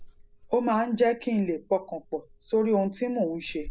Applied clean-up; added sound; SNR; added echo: none; Liquid; 19 dB; none.